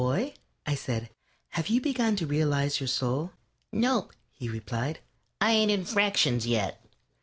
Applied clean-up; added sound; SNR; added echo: none; none; none; none.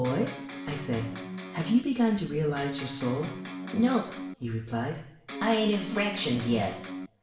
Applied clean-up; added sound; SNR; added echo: none; Electric guitar; 9 dB; reverberation time 0.7 s.